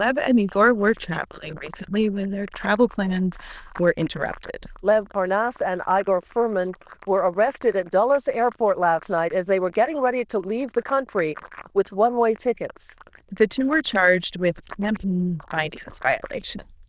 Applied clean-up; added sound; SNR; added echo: neural diffusion model UNIVERSE++.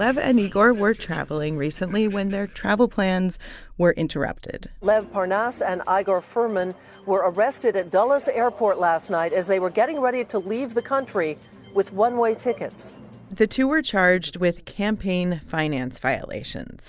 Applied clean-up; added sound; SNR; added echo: none; none; none; none.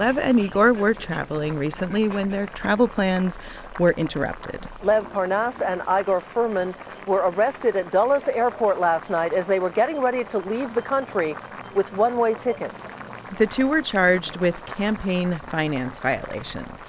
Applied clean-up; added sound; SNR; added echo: none; Boiling; 17 dB; none.